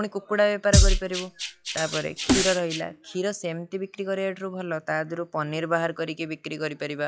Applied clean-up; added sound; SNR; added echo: classical method log-MMSE.